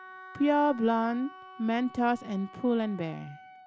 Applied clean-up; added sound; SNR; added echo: none; Wind instrument, woodwind instrument; 19 dB; none.